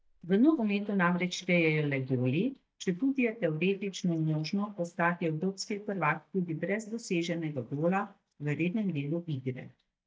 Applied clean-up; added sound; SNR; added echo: neural mask model DeepFilterNet 3.